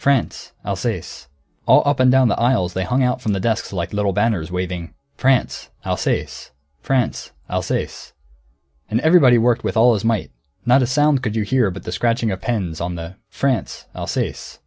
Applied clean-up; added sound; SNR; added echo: none; none; none; none.